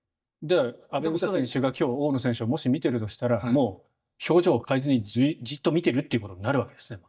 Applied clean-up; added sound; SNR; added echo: neural mask model DeepFilterNet 3.